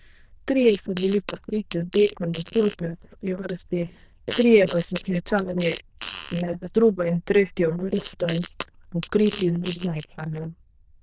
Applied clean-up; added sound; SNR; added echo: neural diffusion model UNIVERSE++.